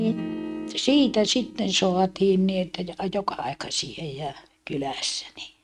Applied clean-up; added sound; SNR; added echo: neural mask model RNNoise.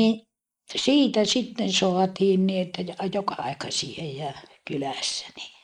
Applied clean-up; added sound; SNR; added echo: neural mask model Resemble Enhance denoiser.